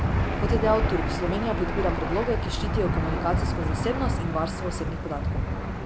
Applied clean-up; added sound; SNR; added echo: none; Engine / Aircraft; -3 dB; none.